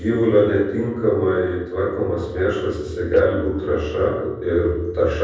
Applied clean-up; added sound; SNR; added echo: neural separator model SepFormer DNS4.